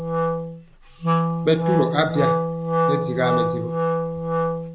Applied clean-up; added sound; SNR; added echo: none; Wind instrument, woodwind instrument; -4 dB; none.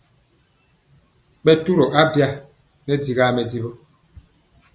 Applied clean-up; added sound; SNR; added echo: none; none; none; none.